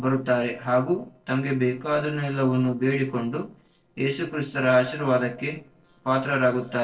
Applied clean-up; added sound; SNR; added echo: neural separator model SepFormer DNS4.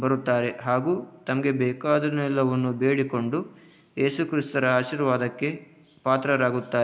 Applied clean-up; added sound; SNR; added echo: none; none; none; none.